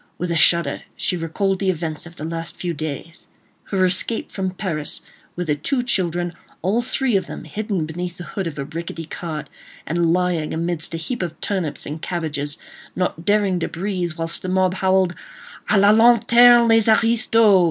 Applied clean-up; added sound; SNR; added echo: none; none; none; none.